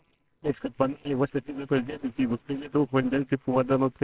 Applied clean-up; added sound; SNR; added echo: neural separator model SepFormer WHAMR!.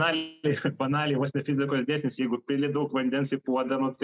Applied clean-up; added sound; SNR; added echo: none; none; none; none.